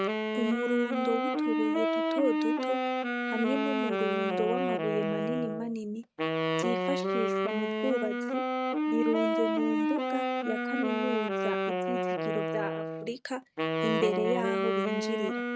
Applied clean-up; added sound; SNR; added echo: neural mask model RNNoise.